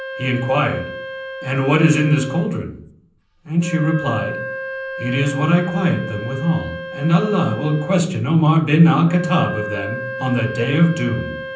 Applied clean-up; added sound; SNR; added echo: none; Wind instrument, woodwind instrument; 11 dB; reverberation time 0.6 s.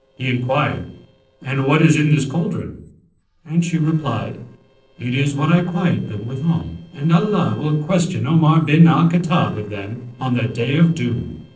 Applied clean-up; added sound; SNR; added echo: neural separator model SepFormer DNS4.